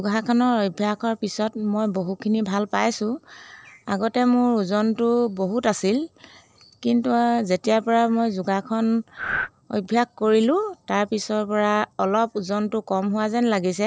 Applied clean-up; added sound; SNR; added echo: neural separator model SepFormer DNS4.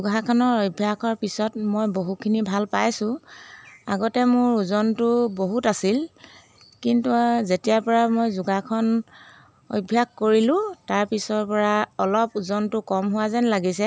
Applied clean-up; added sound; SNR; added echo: none; none; none; none.